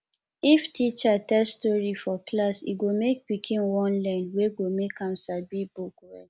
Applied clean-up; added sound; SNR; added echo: none; none; none; none.